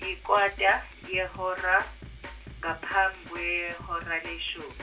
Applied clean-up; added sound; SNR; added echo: none; Drum kit; 14 dB; reverberation time 0.2 s.